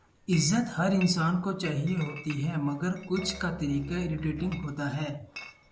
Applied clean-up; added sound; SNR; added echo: none; Musical instrument + Chatter / Chink, clink; 16 dB; none.